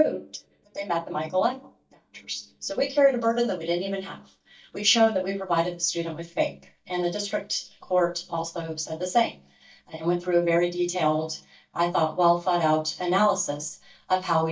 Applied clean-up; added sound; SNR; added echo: neural mask model DeepFilterNet 3.